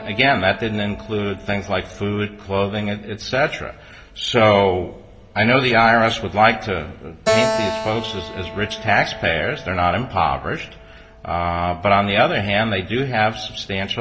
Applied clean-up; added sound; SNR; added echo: none; Keyboard (musical); 11 dB; reverberation time 1.1 s.